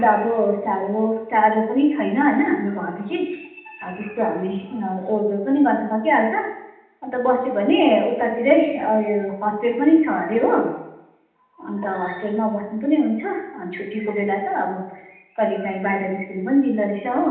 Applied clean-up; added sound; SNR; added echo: none; none; none; reverberation time 0.8 s.